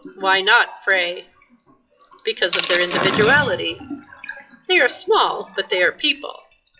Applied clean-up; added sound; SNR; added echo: classical method WPE with log-MMSE.